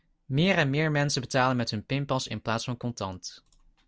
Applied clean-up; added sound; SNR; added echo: none; none; none; none.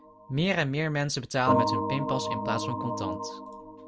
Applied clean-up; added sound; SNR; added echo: none; Organ; 1 dB; none.